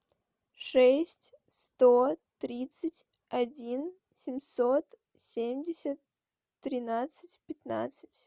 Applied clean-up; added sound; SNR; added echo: none; none; none; none.